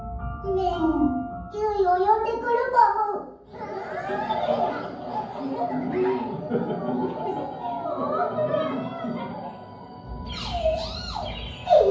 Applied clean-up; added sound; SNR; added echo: none; Boom; 17 dB; reverberation time 0.9 s.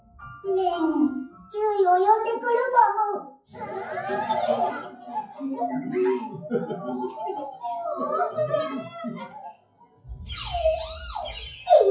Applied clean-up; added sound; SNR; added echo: classical method WPE with log-MMSE.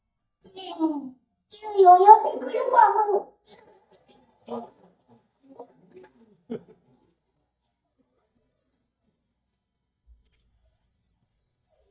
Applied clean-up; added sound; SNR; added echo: neural mask model DeepFilterNet 3.